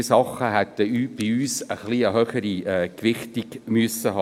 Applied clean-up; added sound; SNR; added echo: none; none; none; none.